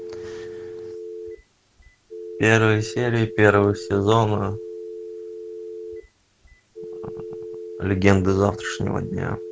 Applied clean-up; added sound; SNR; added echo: none; Telephone; 12 dB; none.